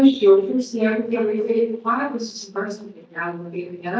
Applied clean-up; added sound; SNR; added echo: neural mask model DeepFilterNet 3.